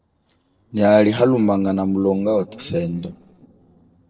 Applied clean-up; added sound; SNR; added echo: neural separator model SepFormer DNS4.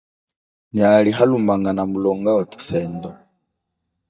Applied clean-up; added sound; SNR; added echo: neural mask model DeepFilterNet 3.